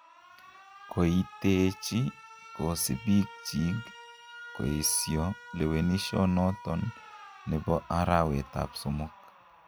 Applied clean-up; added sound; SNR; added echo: none; Alarm; 18 dB; none.